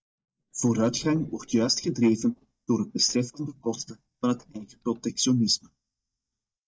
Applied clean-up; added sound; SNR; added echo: neural mask model DeepFilterNet 3.